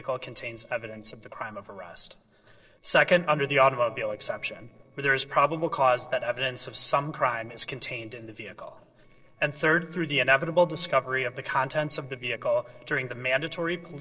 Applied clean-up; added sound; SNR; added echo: neural separator model SepFormer DNS4.